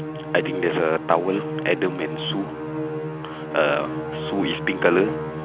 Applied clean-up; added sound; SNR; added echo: none; Musical instrument; 5 dB; none.